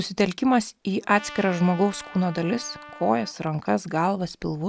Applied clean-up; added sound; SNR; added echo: none; Trumpet; 18 dB; none.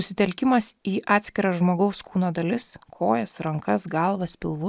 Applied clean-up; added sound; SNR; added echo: none; none; none; none.